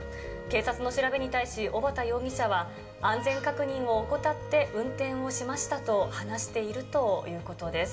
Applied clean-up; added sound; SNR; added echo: none; Wind instrument, woodwind instrument; 16 dB; reverberation time 0.9 s.